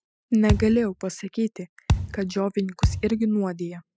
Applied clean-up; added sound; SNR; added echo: classical method spectral subtraction.